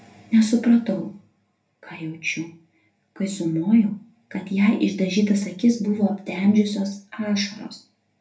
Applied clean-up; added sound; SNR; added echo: none; none; none; reverberation time 0.3 s.